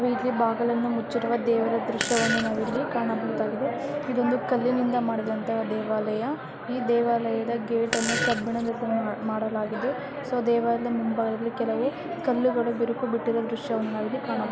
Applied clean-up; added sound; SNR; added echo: none; Fart; 4 dB; none.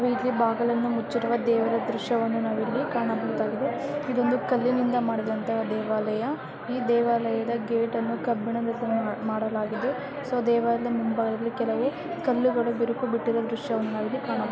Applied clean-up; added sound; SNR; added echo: none; none; none; none.